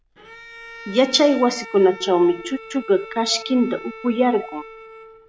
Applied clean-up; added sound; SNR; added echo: none; Bowed string instrument; 17 dB; none.